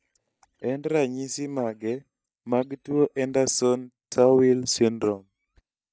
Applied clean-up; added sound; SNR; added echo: neural mask model DeepFilterNet 3.